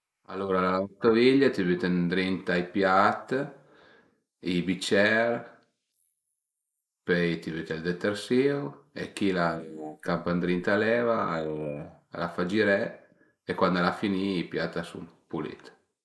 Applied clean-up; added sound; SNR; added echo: neural mask model Resemble Enhance denoiser.